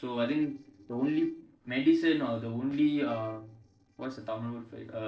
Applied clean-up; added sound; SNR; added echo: neural separator model SepFormer DNS4.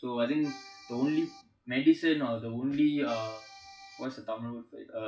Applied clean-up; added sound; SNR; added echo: classical method WPE with log-MMSE.